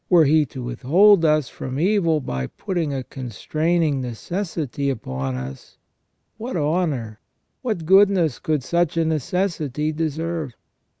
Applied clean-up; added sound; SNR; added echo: none; none; none; none.